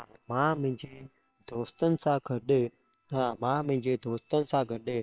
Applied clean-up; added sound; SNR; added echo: neural separator model SepFormer WHAM!.